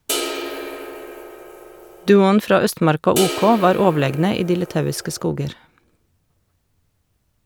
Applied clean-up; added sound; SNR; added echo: none; Crash cymbal; 9 dB; none.